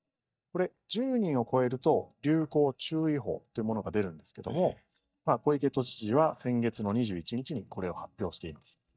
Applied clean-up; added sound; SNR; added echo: neural mask model DeepFilterNet 3.